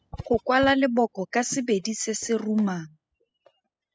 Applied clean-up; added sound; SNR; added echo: classical method spectral subtraction.